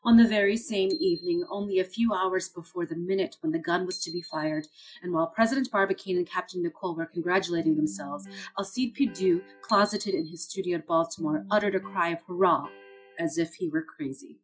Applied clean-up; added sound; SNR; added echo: classical method log-MMSE.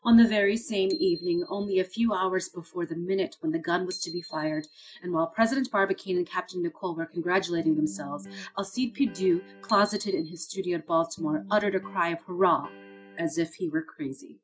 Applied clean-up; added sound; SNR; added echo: none; Bicycle bell + Electric guitar; 19 dB; none.